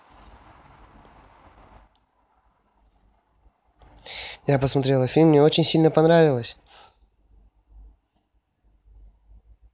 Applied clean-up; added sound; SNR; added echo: none; none; none; none.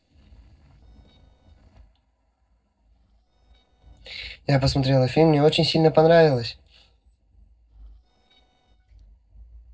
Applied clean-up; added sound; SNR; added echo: neural separator model SepFormer DNS4.